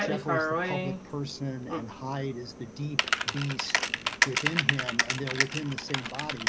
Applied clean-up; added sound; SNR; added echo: none; Typing; -4 dB; none.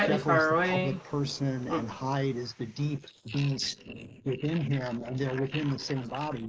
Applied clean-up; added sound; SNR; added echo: neural mask model Resemble Enhance denoiser.